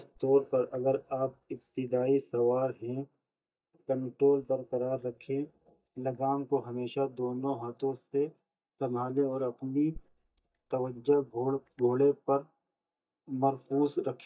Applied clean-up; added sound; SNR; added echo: neural mask model DeepFilterNet 3.